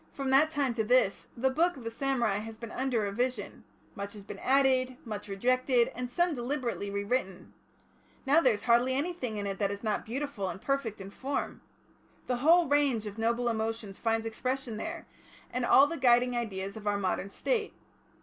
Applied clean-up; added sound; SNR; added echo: none; none; none; none.